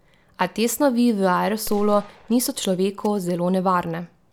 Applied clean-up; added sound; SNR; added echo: none; Gunshot, gunfire; 17 dB; none.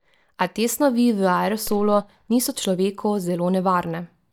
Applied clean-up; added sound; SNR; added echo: neural mask model DeepFilterNet 3.